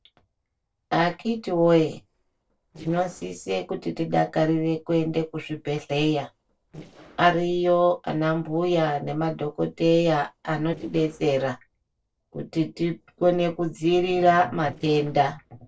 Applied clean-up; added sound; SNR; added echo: neural separator model SepFormer DNS4.